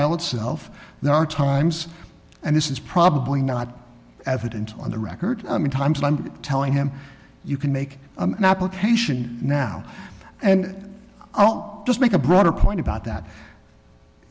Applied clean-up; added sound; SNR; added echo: none; none; none; none.